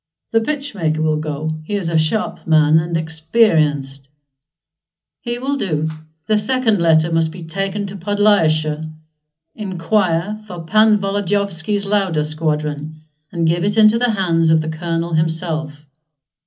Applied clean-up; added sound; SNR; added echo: none; none; none; reverberation time 0.4 s.